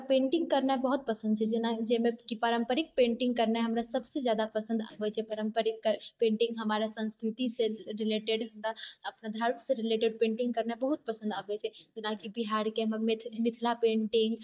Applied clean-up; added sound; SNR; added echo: neural mask model DeepFilterNet 3.